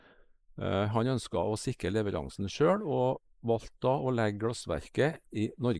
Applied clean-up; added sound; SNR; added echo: neural mask model Resemble Enhance denoiser.